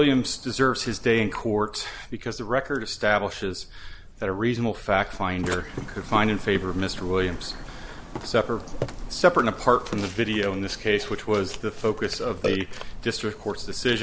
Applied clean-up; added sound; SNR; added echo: none; Burping, eructation; 13 dB; none.